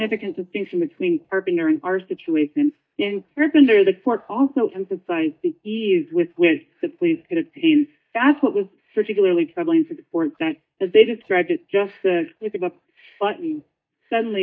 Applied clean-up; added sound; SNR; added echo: neural mask model DeepFilterNet 3.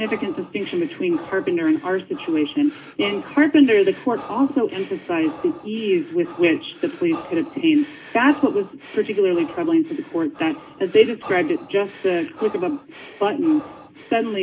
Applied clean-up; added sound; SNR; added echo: none; Breathing; 19 dB; reverberation time 0.3 s.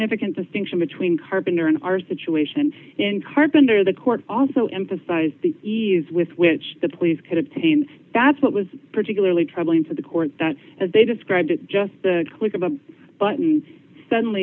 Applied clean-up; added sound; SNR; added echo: none; none; none; none.